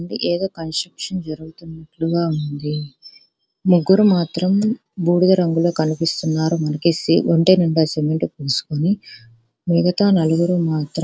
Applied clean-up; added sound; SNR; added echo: none; none; none; none.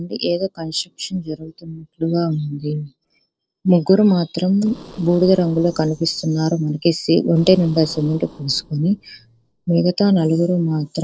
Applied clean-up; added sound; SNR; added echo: neural separator model SepFormer DNS4.